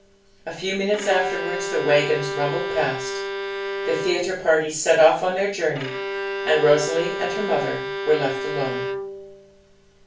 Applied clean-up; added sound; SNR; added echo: none; Bowed string instrument; 6 dB; reverberation time 0.3 s.